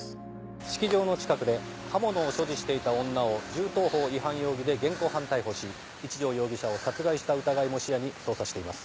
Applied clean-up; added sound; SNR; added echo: none; none; none; none.